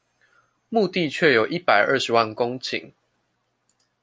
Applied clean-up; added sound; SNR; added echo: none; none; none; none.